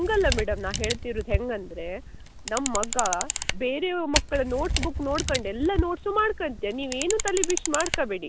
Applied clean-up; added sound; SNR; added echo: none; Camera; 3 dB; none.